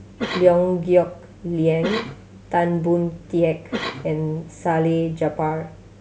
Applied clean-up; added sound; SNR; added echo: none; Cough; 12 dB; none.